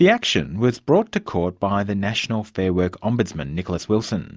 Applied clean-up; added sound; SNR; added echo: none; none; none; none.